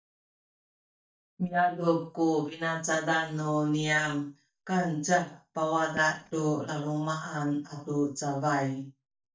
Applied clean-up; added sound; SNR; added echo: neural mask model DeepFilterNet 3.